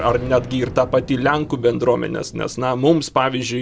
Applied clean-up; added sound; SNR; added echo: none; Boom; 17 dB; none.